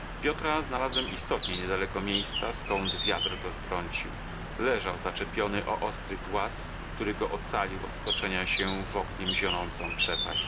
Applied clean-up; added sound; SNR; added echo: none; Bird; 2 dB; reverberation time 0.3 s.